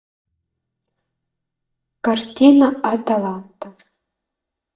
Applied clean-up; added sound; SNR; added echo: neural mask model DeepFilterNet 3.